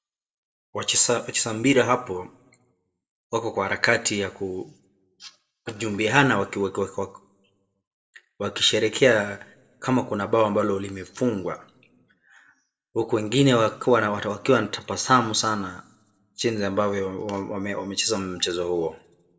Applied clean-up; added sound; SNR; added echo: none; none; none; reverberation time 0.4 s.